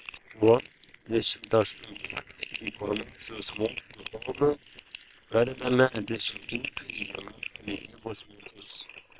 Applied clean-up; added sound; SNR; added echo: neural separator model SepFormer WHAM!.